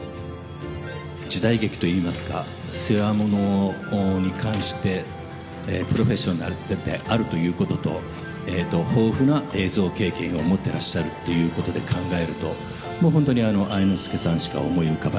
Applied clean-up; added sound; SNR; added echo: none; none; none; none.